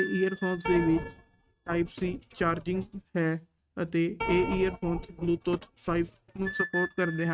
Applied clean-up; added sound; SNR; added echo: neural mask model RNNoise.